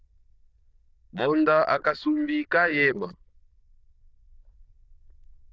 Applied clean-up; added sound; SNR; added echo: neural diffusion model UNIVERSE++.